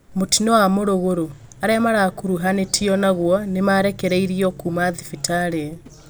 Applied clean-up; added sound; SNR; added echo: none; none; none; none.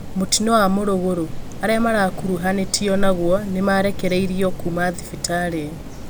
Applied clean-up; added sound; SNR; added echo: none; Rain; 6 dB; none.